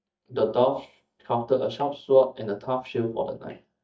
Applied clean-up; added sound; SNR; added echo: neural mask model DeepFilterNet 3.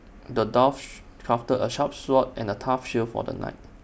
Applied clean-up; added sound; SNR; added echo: none; none; none; none.